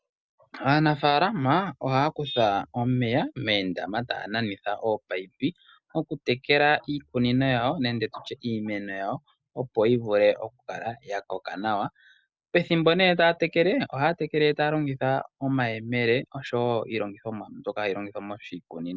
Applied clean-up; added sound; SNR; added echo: none; none; none; none.